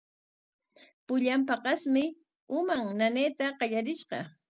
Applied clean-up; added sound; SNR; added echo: none; none; none; none.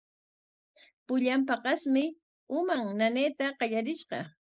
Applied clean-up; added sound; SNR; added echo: neural mask model Resemble Enhance denoiser.